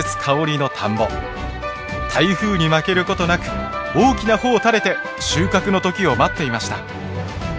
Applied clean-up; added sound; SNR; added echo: none; none; none; none.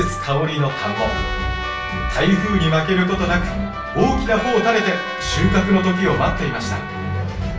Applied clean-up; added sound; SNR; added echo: none; Trumpet; 11 dB; reverberation time 0.4 s.